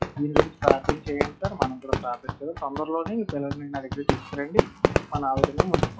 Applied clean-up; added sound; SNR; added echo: classical method log-MMSE.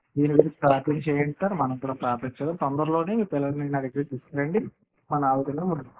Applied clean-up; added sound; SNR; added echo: neural mask model Resemble Enhance denoiser.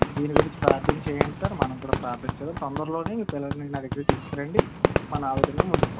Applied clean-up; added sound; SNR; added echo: none; Fireworks; -5 dB; none.